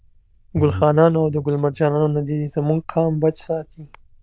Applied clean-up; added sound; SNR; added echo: neural diffusion model UNIVERSE++.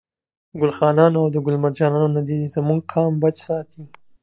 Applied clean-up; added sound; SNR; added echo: neural mask model DeepFilterNet 3.